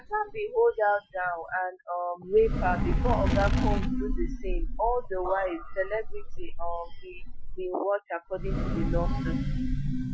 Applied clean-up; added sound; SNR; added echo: classical method Wiener filter.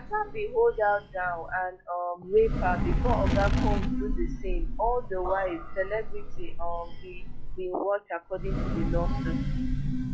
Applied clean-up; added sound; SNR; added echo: classical method log-MMSE.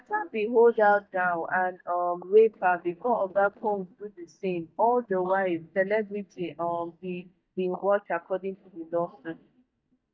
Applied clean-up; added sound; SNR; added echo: neural mask model DeepFilterNet 3.